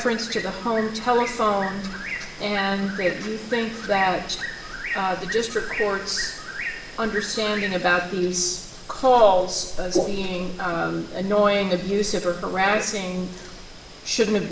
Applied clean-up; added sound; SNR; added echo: none; Bird; 12 dB; reverberation time 0.9 s.